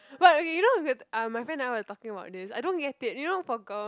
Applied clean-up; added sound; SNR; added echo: none; none; none; none.